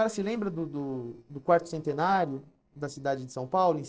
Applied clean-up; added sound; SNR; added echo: neural separator model SepFormer DNS4.